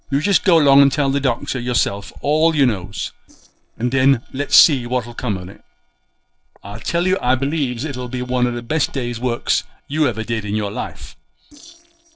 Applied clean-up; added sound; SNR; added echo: neural separator model SepFormer DNS4.